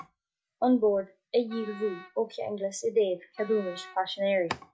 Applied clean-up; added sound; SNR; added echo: none; Wind instrument, woodwind instrument; 20 dB; none.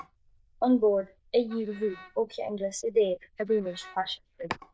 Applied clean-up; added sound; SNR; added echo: neural diffusion model UNIVERSE++.